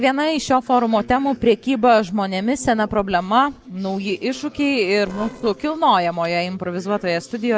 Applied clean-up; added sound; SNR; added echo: neural separator model SepFormer DNS4.